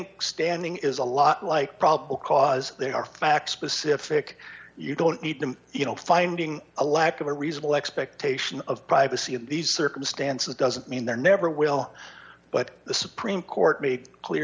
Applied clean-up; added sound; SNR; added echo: none; none; none; none.